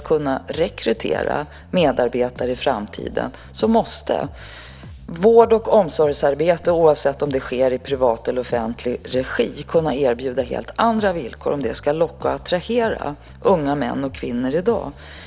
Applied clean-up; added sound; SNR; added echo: none; Bass guitar; 20 dB; none.